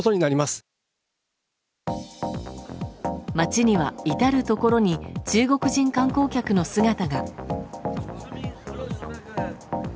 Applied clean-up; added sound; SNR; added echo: none; none; none; none.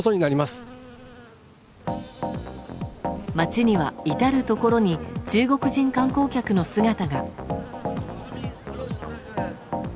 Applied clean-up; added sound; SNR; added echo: none; Insect; 18 dB; none.